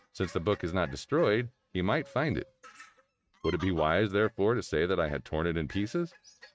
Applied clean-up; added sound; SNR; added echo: neural mask model RNNoise.